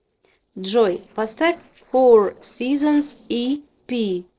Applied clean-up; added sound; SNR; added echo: neural separator model SepFormer DNS4.